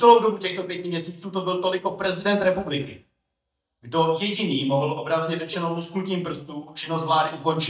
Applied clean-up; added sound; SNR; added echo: neural mask model DeepFilterNet 3.